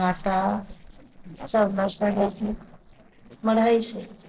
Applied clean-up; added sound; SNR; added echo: neural separator model SepFormer DNS4.